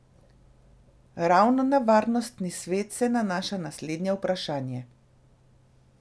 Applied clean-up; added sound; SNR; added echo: none; none; none; none.